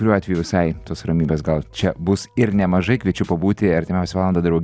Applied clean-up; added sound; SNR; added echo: none; none; none; none.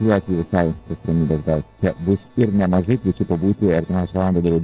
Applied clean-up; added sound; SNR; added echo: neural separator model SepFormer DNS4.